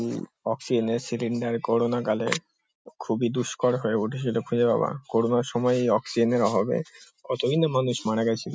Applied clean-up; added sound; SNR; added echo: none; none; none; none.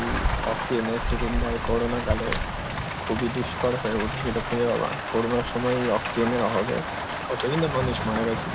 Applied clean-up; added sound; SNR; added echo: none; Rain; 2 dB; none.